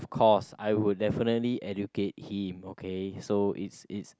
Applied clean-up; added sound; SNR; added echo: none; none; none; none.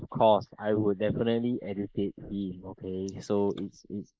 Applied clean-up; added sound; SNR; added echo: neural mask model Resemble Enhance denoiser.